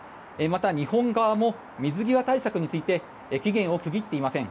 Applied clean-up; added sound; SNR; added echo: none; none; none; none.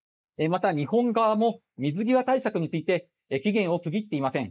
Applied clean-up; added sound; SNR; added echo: neural mask model Resemble Enhance denoiser.